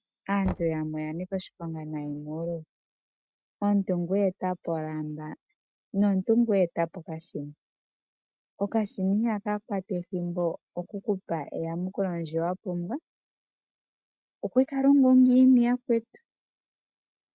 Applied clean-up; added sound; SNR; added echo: neural mask model RNNoise.